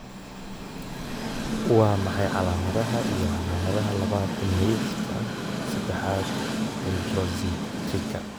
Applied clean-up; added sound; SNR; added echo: none; Train; 2 dB; none.